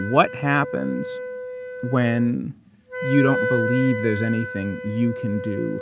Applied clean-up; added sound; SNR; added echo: none; Wind instrument, woodwind instrument; 6 dB; none.